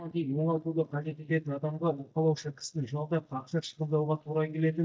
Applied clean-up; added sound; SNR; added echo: neural mask model DeepFilterNet 3.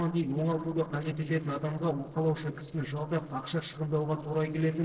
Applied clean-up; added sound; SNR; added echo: neural separator model SepFormer DNS4.